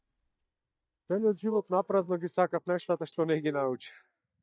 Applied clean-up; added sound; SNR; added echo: neural mask model DeepFilterNet 3.